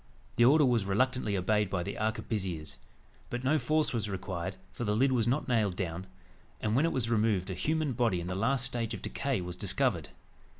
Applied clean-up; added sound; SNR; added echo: none; Car; 17 dB; none.